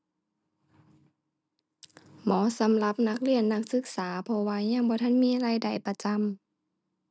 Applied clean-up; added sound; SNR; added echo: none; none; none; none.